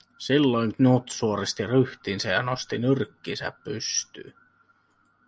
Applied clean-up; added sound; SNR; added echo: none; none; none; none.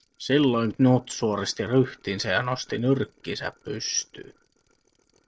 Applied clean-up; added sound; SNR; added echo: neural separator model SepFormer DNS4.